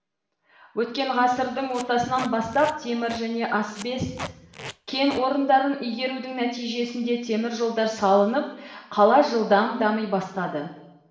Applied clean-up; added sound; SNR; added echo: none; Packing tape, duct tape; 16 dB; reverberation time 0.9 s.